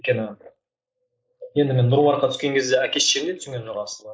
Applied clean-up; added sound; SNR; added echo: neural mask model Resemble Enhance denoiser.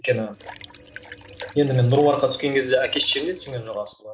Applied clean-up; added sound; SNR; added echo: none; Liquid; 19 dB; none.